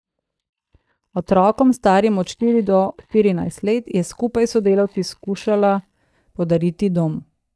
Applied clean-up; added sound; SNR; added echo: neural mask model DeepFilterNet 3.